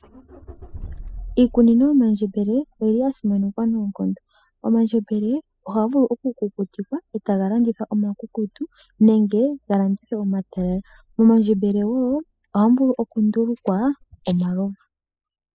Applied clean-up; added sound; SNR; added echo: classical method spectral subtraction.